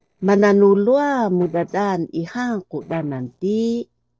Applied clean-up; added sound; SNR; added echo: neural separator model SepFormer DNS4.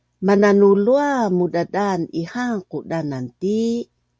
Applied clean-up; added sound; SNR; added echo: none; none; none; none.